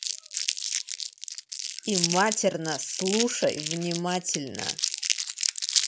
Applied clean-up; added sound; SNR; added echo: none; Crumpling, crinkling; 1 dB; none.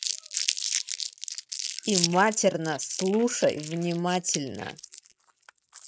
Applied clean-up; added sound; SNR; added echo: neural mask model RNNoise.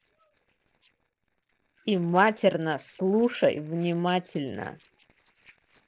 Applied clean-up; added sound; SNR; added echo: neural separator model SepFormer DNS4.